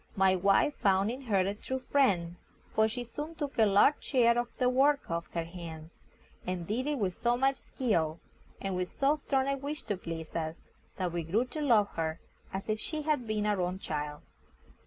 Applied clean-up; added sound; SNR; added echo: none; none; none; none.